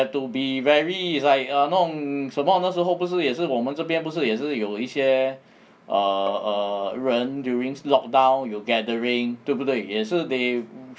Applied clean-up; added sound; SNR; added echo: none; Bowed string instrument; 19 dB; none.